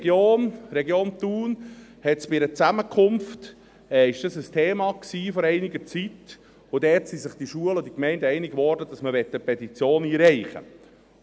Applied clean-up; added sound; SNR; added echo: none; none; none; none.